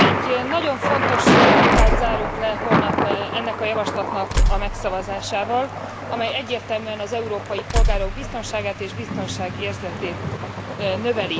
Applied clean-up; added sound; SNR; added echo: none; Thunder + Tools; -5 dB; none.